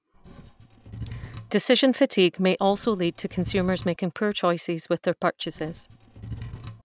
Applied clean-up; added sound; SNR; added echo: none; Wood / Tools; 14 dB; none.